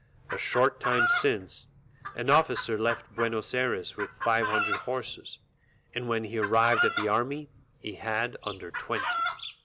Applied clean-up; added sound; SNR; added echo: none; Chicken, rooster; 4 dB; none.